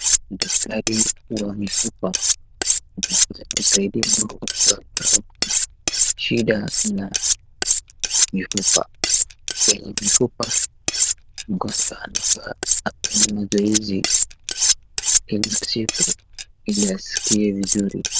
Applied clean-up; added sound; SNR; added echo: neural diffusion model UNIVERSE++.